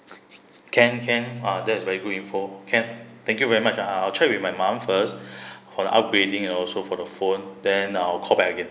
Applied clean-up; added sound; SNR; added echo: none; none; none; none.